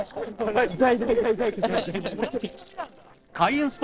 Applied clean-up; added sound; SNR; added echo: neural separator model SepFormer DNS4.